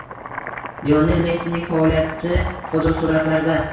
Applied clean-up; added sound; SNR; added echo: none; Boiling; 12 dB; reverberation time 0.6 s.